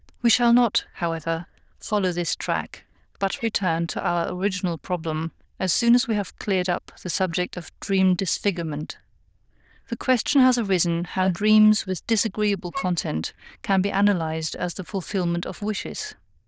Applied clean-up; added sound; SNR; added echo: neural diffusion model UNIVERSE++.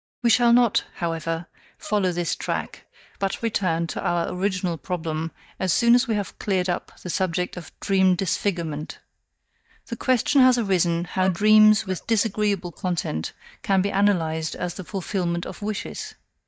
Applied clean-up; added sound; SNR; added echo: neural mask model DeepFilterNet 3.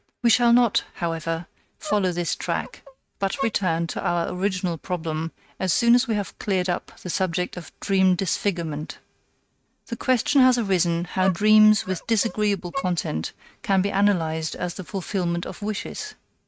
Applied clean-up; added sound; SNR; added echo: neural mask model RNNoise.